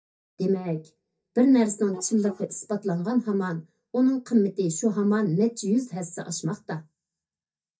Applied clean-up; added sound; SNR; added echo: neural mask model DeepFilterNet 3.